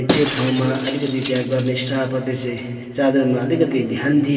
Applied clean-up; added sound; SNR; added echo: none; Shatter; 8 dB; reverberation time 2.4 s.